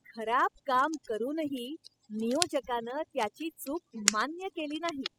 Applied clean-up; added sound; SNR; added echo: classical method spectral subtraction.